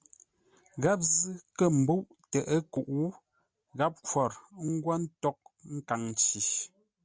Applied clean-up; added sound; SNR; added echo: none; none; none; none.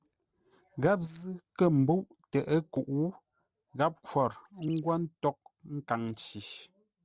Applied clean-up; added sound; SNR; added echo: neural separator model SepFormer DNS4.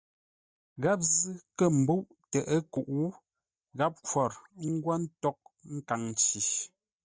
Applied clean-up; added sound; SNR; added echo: neural mask model DeepFilterNet 3.